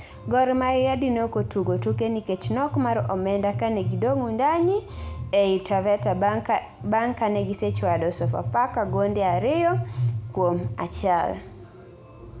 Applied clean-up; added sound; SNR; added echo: none; none; none; none.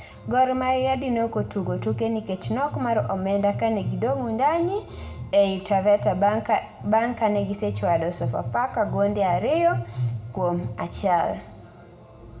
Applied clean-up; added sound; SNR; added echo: none; none; none; reverberation time 1.2 s.